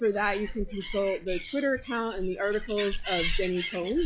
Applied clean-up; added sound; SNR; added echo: classical method log-MMSE.